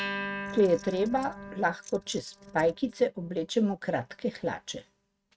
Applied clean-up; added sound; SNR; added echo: neural mask model RNNoise.